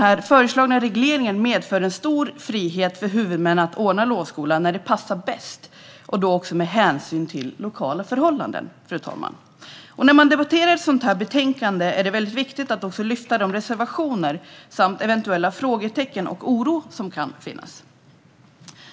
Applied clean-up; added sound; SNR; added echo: none; none; none; none.